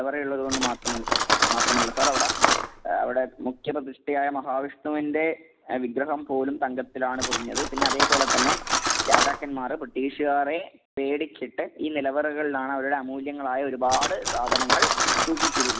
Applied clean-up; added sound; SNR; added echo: none; Cutlery, silverware; 0 dB; none.